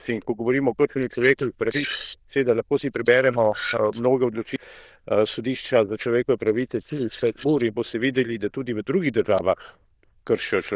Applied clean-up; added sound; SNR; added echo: neural diffusion model UNIVERSE++.